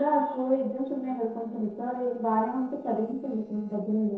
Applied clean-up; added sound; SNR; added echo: neural separator model SepFormer DNS4.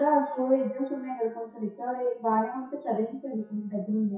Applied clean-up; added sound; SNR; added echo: classical method WPE with log-MMSE.